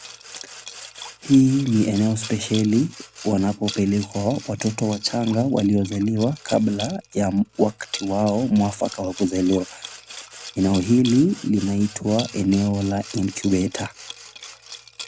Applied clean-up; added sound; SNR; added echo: none; Liquid + Sawing; 17 dB; none.